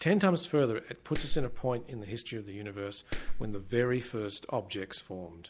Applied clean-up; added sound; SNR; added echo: none; Clapping; 1 dB; none.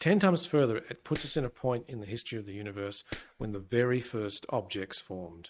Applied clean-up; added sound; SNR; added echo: neural mask model RNNoise.